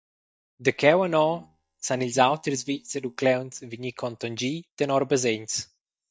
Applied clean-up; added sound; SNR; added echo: neural mask model DeepFilterNet 3.